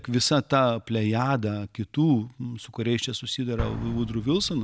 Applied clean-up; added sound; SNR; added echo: none; Explosion; 15 dB; none.